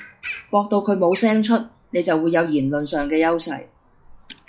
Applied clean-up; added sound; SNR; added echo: classical method log-MMSE.